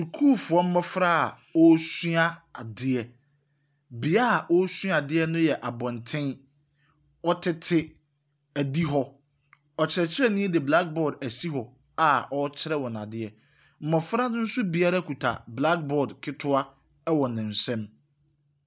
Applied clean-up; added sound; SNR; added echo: none; none; none; none.